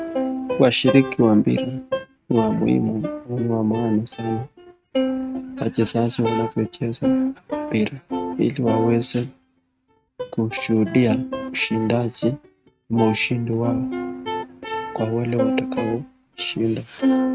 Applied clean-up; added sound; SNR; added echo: neural mask model RNNoise.